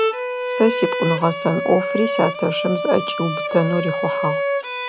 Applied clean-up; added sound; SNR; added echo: none; Bowed string instrument; 2 dB; none.